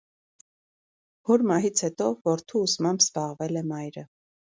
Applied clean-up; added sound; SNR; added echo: none; none; none; none.